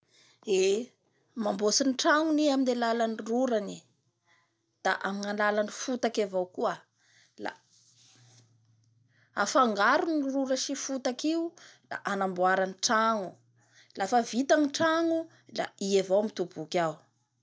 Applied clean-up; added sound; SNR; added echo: none; none; none; none.